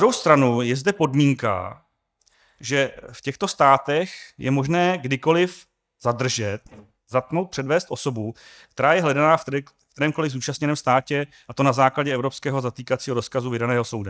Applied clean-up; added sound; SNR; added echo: neural mask model DeepFilterNet 3.